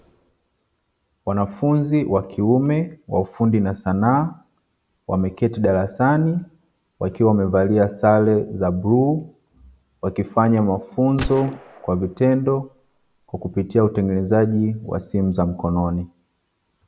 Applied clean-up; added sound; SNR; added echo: none; Gunshot, gunfire; 14 dB; none.